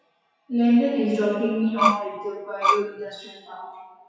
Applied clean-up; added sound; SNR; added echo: classical method WPE with log-MMSE.